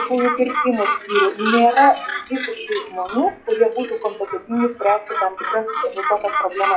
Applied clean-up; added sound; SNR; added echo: classical method WPE with log-MMSE.